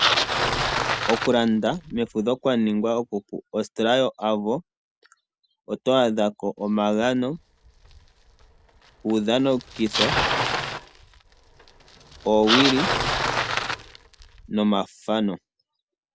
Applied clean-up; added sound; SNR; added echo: none; Bicycle; 4 dB; none.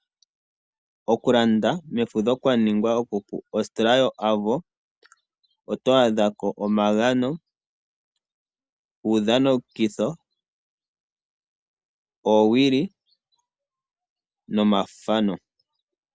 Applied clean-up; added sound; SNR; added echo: none; none; none; none.